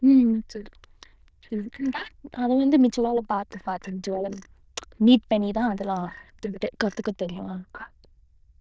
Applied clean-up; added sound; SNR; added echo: neural diffusion model UNIVERSE++.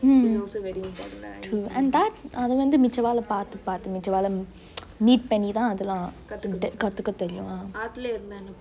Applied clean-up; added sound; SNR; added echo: none; none; none; none.